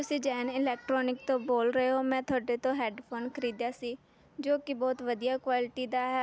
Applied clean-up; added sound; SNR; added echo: none; none; none; none.